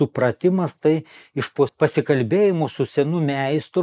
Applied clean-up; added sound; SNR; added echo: neural mask model Resemble Enhance denoiser.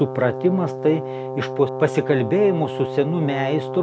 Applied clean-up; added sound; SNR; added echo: none; Brass instrument; 8 dB; none.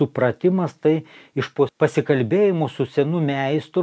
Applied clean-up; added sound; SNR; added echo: none; none; none; none.